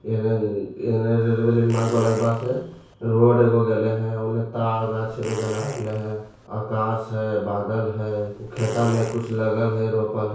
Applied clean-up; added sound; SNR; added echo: none; Fart; 16 dB; reverberation time 0.6 s.